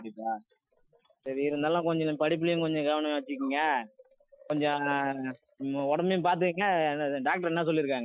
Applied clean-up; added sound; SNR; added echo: classical method Wiener filter.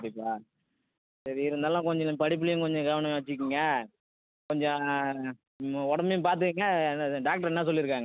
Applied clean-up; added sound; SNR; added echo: none; none; none; none.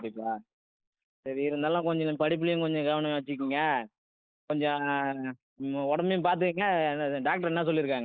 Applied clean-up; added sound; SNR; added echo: neural mask model Resemble Enhance denoiser.